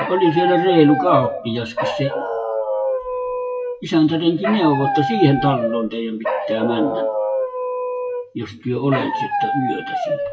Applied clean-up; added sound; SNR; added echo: classical method WPE with log-MMSE.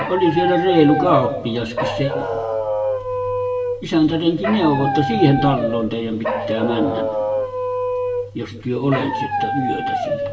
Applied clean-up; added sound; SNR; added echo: none; Dog; 3 dB; reverberation time 1.2 s.